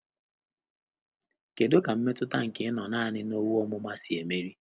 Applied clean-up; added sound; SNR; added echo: none; none; none; none.